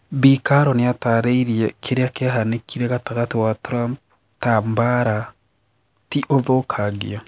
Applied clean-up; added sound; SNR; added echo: none; none; none; none.